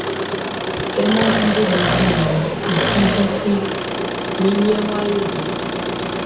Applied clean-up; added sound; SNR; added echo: none; Engine; 0 dB; reverberation time 0.4 s.